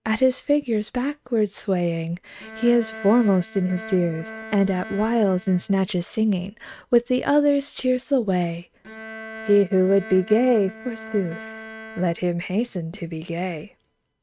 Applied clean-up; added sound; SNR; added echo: neural mask model RNNoise.